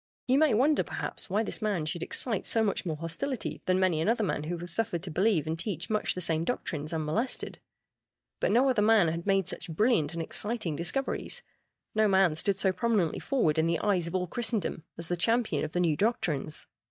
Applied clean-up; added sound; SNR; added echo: neural mask model DeepFilterNet 3.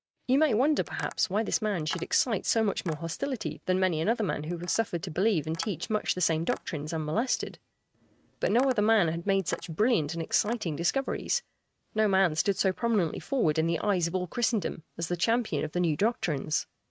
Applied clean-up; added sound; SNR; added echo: neural mask model RNNoise.